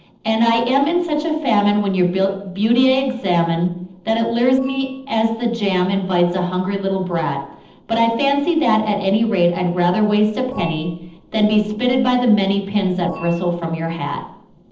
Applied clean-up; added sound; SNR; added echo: neural separator model SepFormer DNS4.